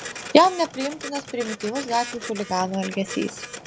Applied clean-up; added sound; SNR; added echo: none; Printer; 12 dB; none.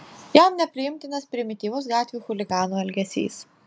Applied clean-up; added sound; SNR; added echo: none; none; none; none.